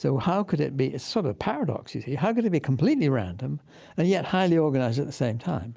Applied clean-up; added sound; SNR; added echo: none; none; none; none.